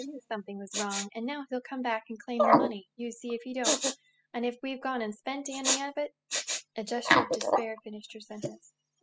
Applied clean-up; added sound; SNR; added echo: classical method spectral subtraction.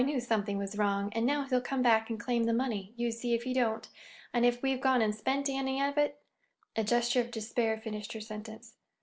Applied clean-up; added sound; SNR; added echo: none; none; none; none.